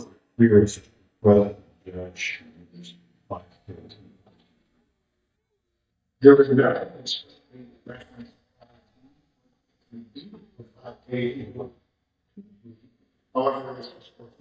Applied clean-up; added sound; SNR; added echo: neural mask model DeepFilterNet 3.